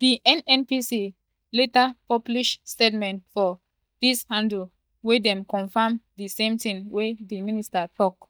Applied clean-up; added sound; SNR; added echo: neural mask model DeepFilterNet 3.